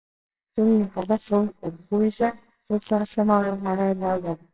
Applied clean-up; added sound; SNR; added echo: neural separator model SepFormer WHAMR!.